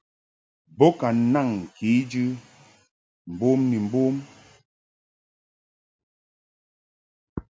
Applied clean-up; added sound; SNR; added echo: none; none; none; none.